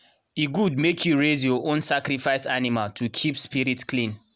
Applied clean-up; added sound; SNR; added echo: none; none; none; none.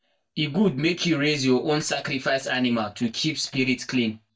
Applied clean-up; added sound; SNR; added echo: neural mask model DeepFilterNet 3.